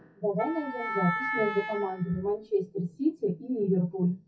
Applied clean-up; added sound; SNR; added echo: classical method WPE with log-MMSE.